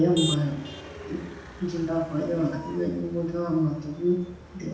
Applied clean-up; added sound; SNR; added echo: none; Motor vehicle (road); 12 dB; reverberation time 0.9 s.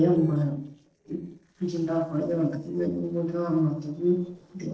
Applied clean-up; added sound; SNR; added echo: neural separator model SepFormer DNS4.